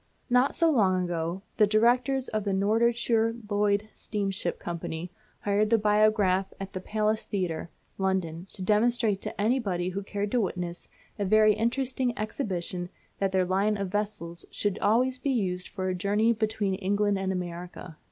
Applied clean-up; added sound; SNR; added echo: none; none; none; none.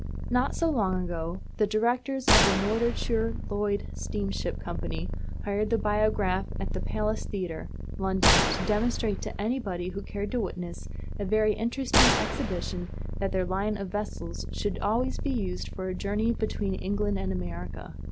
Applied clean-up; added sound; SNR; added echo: none; Gunshot, gunfire + Purr; 0 dB; none.